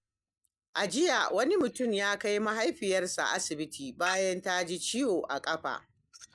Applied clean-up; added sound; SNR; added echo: neural mask model DeepFilterNet 3.